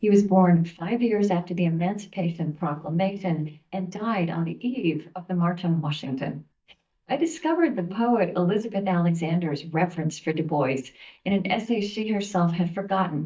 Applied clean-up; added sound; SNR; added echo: neural mask model DeepFilterNet 3.